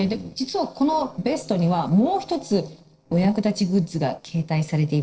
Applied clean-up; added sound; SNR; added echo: neural separator model SepFormer DNS4.